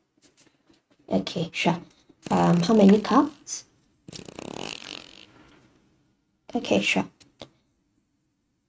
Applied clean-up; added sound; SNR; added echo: neural mask model RNNoise.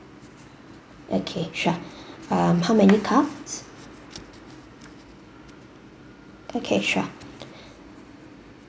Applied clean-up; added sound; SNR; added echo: none; none; none; none.